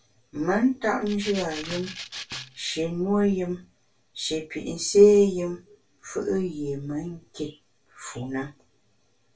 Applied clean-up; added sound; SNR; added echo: none; Rattle (instrument); 12 dB; reverberation time 0.2 s.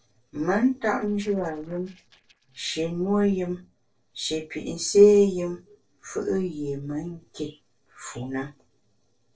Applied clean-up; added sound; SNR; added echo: neural separator model SepFormer DNS4.